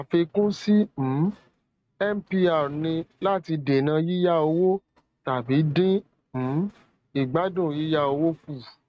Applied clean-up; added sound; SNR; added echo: neural mask model RNNoise.